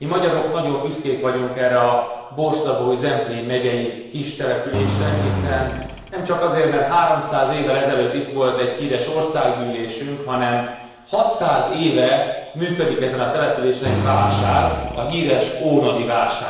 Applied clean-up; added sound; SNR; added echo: none; Engine; 4 dB; reverberation time 1.0 s.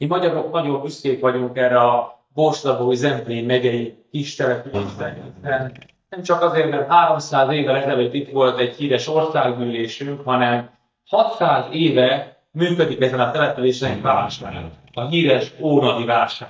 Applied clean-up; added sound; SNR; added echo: neural mask model DeepFilterNet 3.